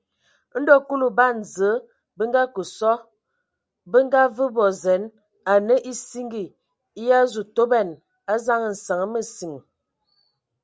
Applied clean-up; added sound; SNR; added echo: none; none; none; none.